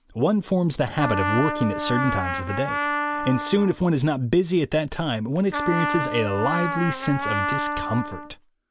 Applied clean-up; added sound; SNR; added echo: none; Trumpet; 5 dB; none.